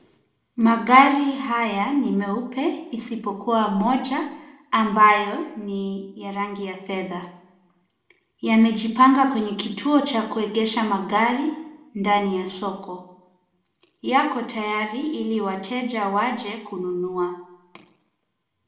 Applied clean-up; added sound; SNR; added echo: none; none; none; reverberation time 0.7 s.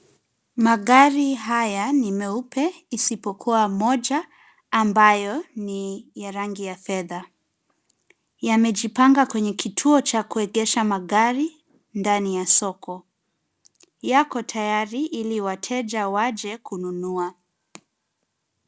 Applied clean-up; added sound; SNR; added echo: none; none; none; none.